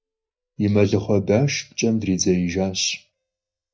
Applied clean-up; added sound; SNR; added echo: neural mask model DeepFilterNet 3.